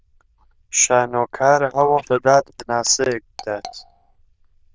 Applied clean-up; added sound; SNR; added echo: neural diffusion model UNIVERSE++.